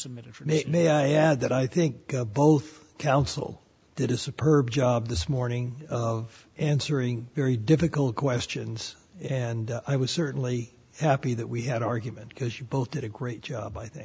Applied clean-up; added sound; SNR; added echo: none; none; none; none.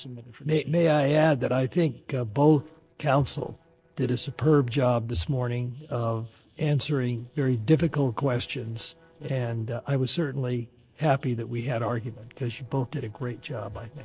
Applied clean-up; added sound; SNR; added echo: neural separator model SepFormer DNS4.